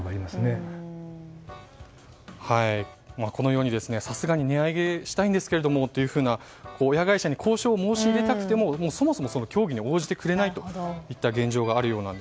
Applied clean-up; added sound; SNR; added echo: none; none; none; none.